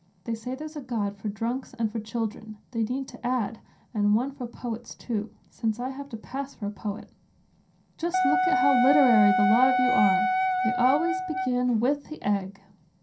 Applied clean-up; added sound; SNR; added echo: none; Wind instrument, woodwind instrument; -3 dB; reverberation time 0.3 s.